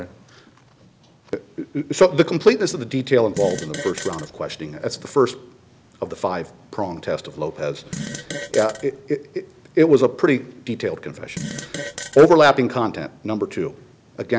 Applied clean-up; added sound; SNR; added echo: none; Fart; 11 dB; none.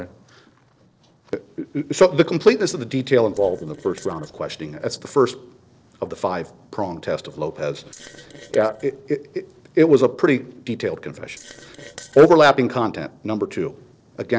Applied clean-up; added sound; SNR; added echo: neural separator model SepFormer DNS4.